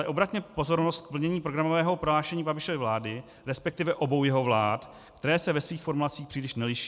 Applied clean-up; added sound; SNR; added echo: none; none; none; none.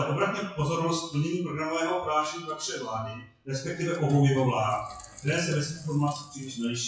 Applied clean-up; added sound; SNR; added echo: classical method WPE with log-MMSE.